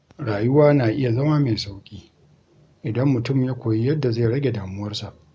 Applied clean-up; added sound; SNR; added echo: none; none; none; none.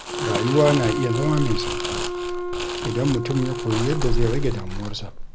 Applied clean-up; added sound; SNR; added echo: none; Crumpling, crinkling + Wind instrument, woodwind instrument; 1 dB; none.